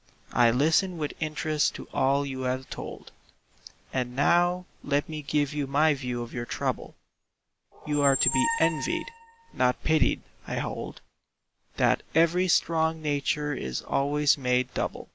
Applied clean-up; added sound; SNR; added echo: none; Squeak; 6 dB; none.